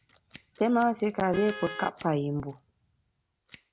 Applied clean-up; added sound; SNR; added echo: none; Scissors + Vehicle horn, car horn, honking; 16 dB; none.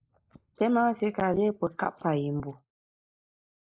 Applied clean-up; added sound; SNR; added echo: neural mask model Resemble Enhance denoiser.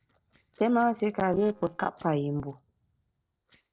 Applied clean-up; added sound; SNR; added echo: neural separator model SepFormer DNS4.